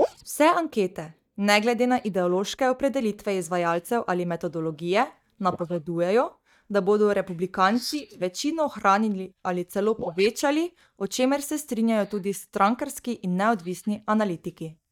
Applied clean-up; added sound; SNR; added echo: neural mask model DeepFilterNet 3.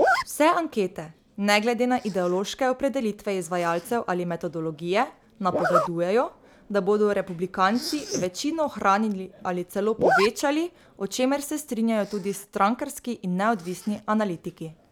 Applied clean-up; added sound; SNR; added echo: none; Zipper (clothing); 7 dB; none.